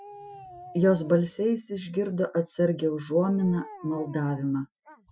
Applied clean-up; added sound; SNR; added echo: classical method Wiener filter.